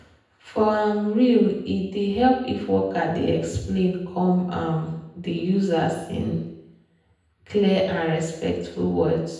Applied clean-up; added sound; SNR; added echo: none; none; none; reverberation time 0.9 s.